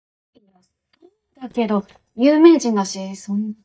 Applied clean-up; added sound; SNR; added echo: neural mask model DeepFilterNet 3.